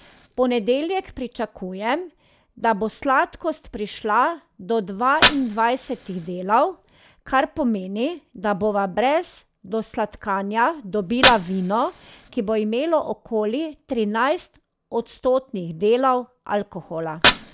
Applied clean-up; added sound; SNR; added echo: none; Fire; 7 dB; none.